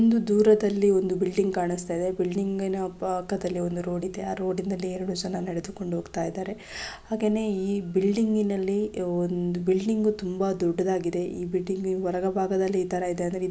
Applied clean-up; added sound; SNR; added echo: none; none; none; none.